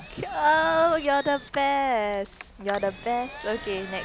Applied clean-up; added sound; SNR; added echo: none; Engine; 8 dB; none.